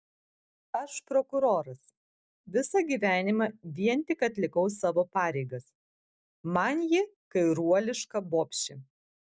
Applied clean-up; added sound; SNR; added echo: none; none; none; none.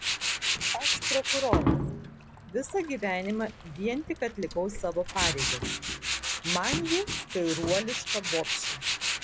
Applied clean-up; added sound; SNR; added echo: none; Tools; -1 dB; none.